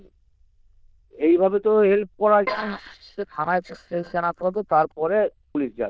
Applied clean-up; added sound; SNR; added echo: neural diffusion model UNIVERSE++.